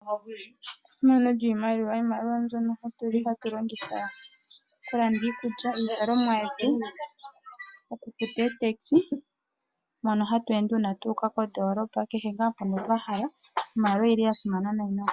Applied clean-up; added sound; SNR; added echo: none; none; none; none.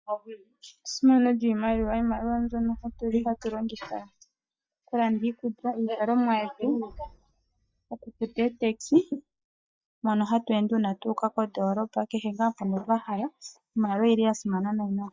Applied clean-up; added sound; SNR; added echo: neural mask model DeepFilterNet 3.